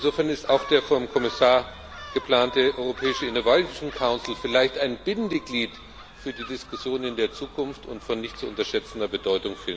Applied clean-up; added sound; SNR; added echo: none; Gull, seagull; 16 dB; none.